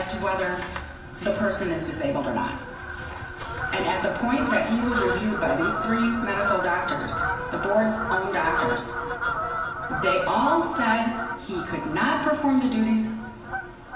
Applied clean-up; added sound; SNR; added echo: none; Fowl; 5 dB; reverberation time 1.0 s.